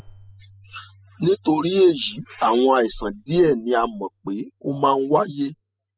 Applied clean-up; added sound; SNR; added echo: classical method spectral subtraction.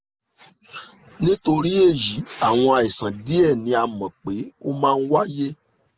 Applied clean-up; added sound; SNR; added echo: none; none; none; none.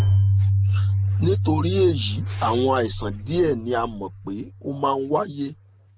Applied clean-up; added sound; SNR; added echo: none; Keyboard (musical); -1 dB; none.